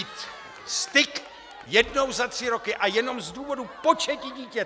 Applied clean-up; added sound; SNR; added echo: none; Cheering; 18 dB; none.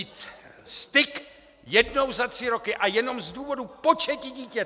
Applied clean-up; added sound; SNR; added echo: none; none; none; none.